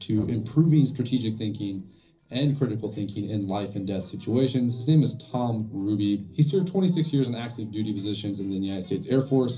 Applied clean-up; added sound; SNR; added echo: neural separator model SepFormer DNS4.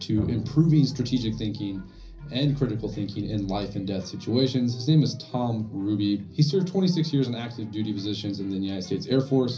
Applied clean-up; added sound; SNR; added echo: none; Bowed string instrument; 16 dB; reverberation time 0.5 s.